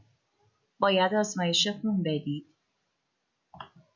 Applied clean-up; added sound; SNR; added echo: none; none; none; none.